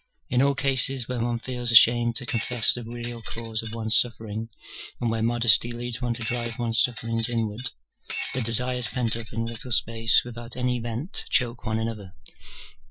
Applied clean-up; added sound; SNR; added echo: classical method Wiener filter.